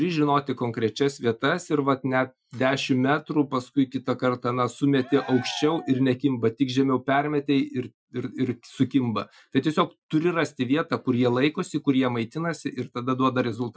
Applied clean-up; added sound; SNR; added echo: classical method Wiener filter.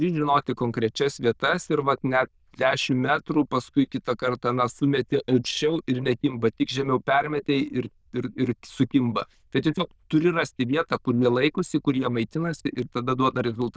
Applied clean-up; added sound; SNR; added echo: neural diffusion model UNIVERSE++.